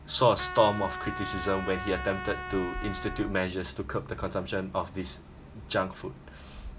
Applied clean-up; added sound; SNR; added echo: none; Trumpet; 8 dB; none.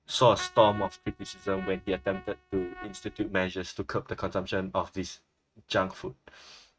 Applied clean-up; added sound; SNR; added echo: neural mask model RNNoise.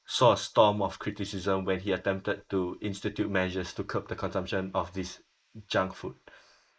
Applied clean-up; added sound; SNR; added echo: neural mask model Resemble Enhance denoiser.